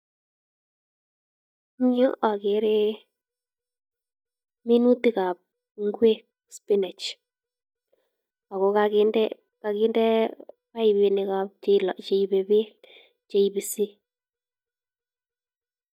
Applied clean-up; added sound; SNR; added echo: neural mask model DeepFilterNet 3.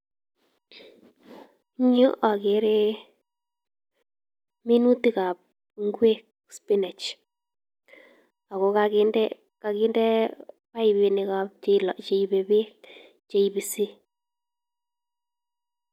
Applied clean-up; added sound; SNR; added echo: none; none; none; none.